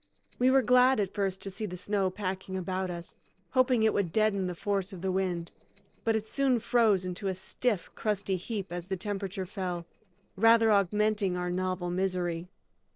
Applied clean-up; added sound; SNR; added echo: neural separator model SepFormer DNS4.